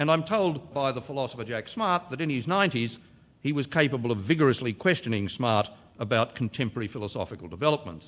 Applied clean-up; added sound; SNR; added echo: none; none; none; none.